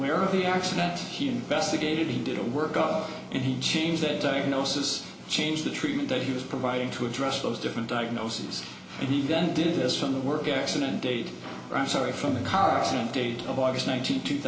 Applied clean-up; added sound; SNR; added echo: none; none; none; reverberation time 0.4 s.